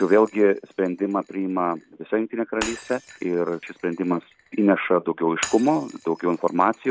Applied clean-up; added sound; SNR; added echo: none; Shatter; 18 dB; none.